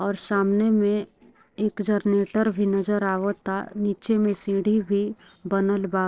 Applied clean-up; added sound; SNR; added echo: neural separator model SepFormer DNS4.